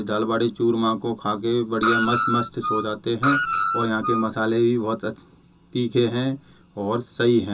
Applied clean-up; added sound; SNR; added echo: none; Screech; 1 dB; reverberation time 0.2 s.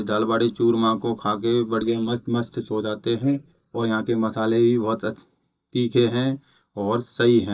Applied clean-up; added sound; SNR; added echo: neural mask model DeepFilterNet 3.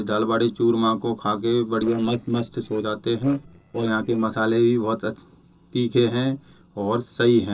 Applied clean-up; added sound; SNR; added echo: neural separator model SepFormer DNS4.